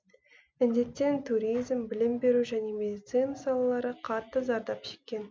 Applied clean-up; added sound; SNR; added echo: none; none; none; none.